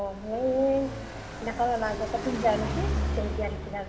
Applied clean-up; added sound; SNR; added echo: none; Car passing by; 4 dB; reverberation time 1.5 s.